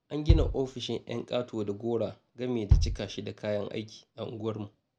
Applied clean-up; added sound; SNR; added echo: none; Bass drum; -3 dB; none.